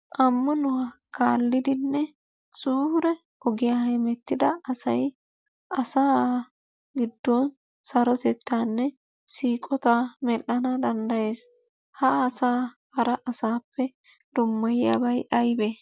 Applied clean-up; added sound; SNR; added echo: none; none; none; none.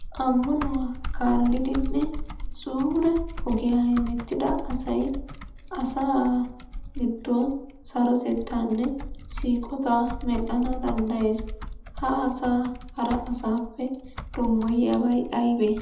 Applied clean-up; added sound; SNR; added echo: none; Typing; 8 dB; reverberation time 0.8 s.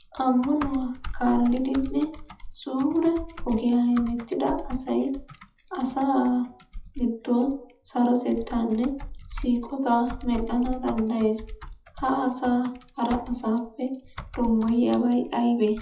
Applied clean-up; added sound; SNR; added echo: classical method WPE with log-MMSE.